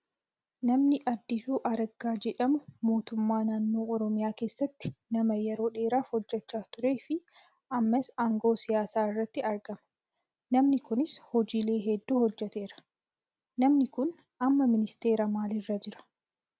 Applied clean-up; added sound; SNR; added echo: none; none; none; none.